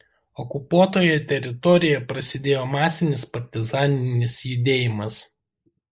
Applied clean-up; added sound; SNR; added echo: neural mask model Resemble Enhance denoiser.